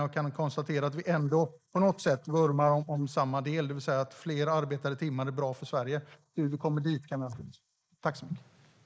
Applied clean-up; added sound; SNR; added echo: neural mask model Resemble Enhance denoiser.